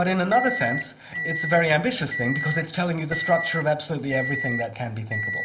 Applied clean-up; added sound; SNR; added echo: none; Microwave oven; 6 dB; reverberation time 0.4 s.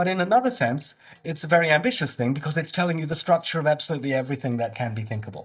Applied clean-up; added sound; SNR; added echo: neural mask model DeepFilterNet 3.